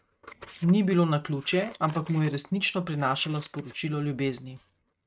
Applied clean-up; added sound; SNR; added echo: neural mask model RNNoise.